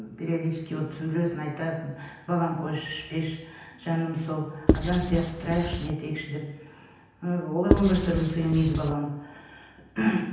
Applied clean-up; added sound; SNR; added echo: none; Writing; -1 dB; reverberation time 0.9 s.